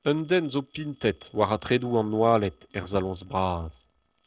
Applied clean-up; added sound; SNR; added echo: neural separator model SepFormer DNS4.